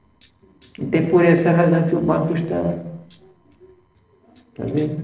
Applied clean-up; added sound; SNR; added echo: neural separator model SepFormer DNS4.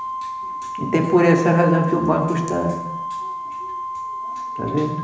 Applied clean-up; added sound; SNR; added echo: none; Organ; 7 dB; reverberation time 1.0 s.